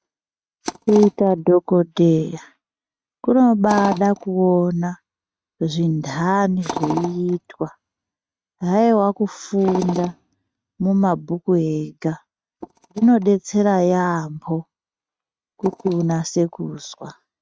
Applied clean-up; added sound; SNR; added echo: neural mask model RNNoise.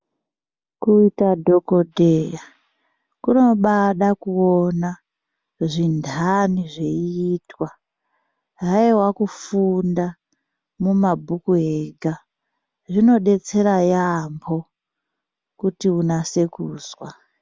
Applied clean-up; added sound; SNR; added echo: none; none; none; none.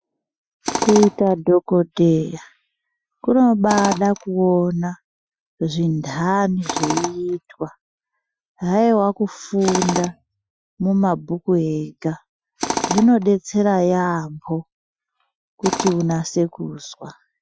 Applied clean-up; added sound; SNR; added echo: classical method Wiener filter.